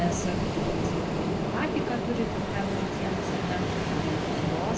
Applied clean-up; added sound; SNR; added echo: none; Ocean; -4 dB; reverberation time 0.3 s.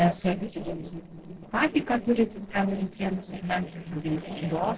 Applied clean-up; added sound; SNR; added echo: neural separator model SepFormer DNS4.